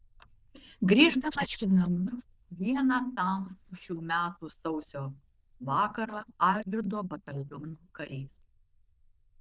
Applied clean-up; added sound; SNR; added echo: neural diffusion model UNIVERSE++.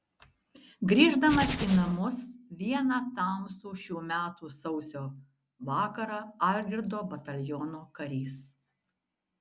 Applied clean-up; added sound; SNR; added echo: none; Hands; 4 dB; none.